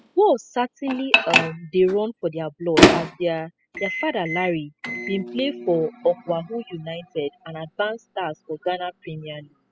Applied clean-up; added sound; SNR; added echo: classical method spectral subtraction.